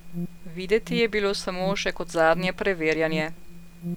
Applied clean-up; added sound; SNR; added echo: none; Alarm; 11 dB; none.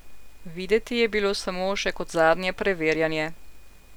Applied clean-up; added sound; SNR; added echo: none; none; none; none.